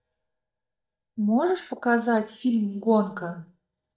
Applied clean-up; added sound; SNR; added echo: neural mask model DeepFilterNet 3.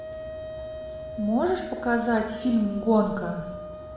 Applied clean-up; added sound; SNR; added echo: none; Wind instrument, woodwind instrument; 10 dB; reverberation time 1.0 s.